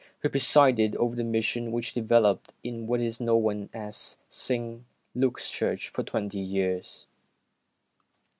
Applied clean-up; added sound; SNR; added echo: none; none; none; none.